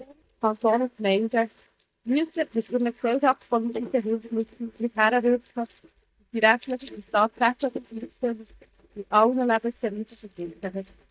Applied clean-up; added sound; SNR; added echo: neural mask model DeepFilterNet 3.